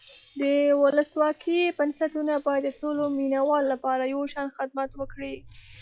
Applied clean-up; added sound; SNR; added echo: classical method log-MMSE.